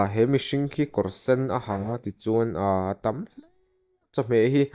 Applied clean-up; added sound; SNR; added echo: neural mask model DeepFilterNet 3.